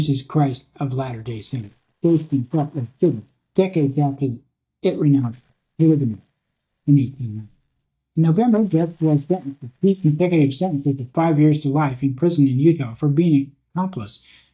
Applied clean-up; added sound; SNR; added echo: neural mask model DeepFilterNet 3.